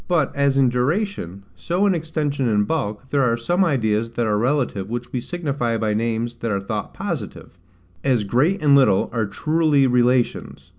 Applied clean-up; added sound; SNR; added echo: none; none; none; none.